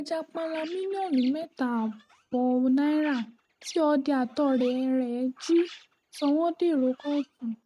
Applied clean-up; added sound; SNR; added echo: neural mask model RNNoise.